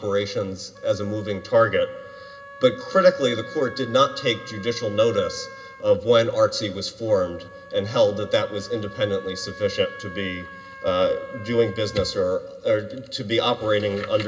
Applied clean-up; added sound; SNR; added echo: none; Wind instrument, woodwind instrument; 19 dB; reverberation time 0.2 s.